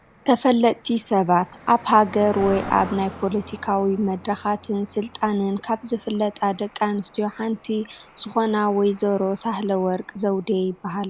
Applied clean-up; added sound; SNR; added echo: none; Cricket; 19 dB; none.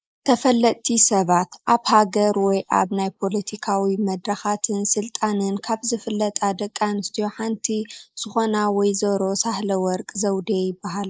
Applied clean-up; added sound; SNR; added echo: neural mask model Resemble Enhance denoiser.